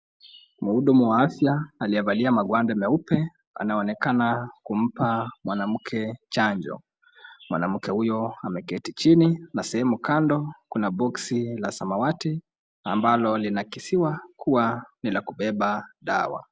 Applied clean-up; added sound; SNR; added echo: none; none; none; none.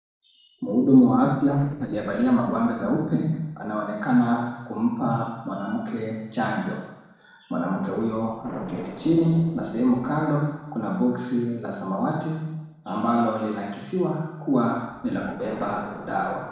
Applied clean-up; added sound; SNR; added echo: neural separator model SepFormer DNS4.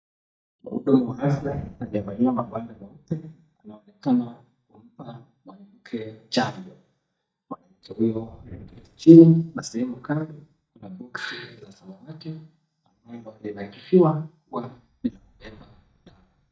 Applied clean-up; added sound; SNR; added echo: neural mask model DeepFilterNet 3.